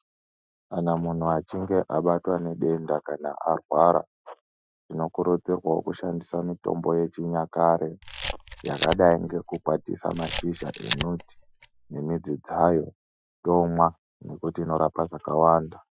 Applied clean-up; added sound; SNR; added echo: classical method Wiener filter.